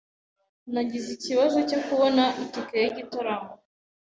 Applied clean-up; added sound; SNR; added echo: none; none; none; none.